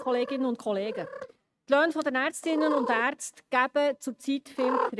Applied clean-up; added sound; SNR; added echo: neural mask model RNNoise.